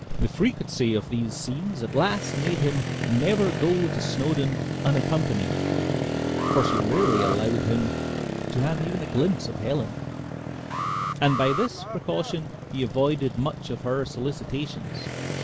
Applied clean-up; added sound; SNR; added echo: none; Motorcycle + Alarm; 2 dB; none.